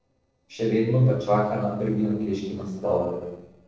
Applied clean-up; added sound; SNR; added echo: neural separator model SepFormer DNS4.